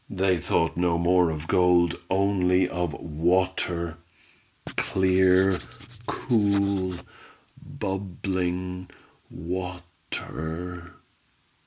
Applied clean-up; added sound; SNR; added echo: none; Writing; 15 dB; none.